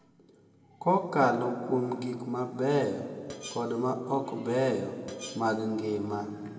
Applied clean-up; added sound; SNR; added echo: none; Screech; 19 dB; reverberation time 1.9 s.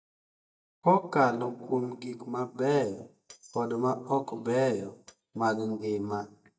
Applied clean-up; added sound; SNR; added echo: neural mask model DeepFilterNet 3.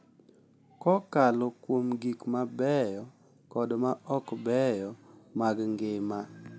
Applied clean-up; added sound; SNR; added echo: none; none; none; none.